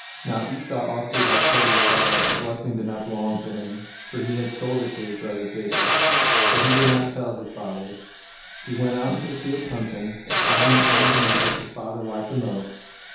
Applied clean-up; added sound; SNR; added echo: none; Drill; -2 dB; reverberation time 0.8 s.